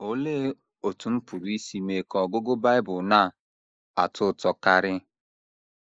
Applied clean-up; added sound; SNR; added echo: neural mask model Resemble Enhance denoiser.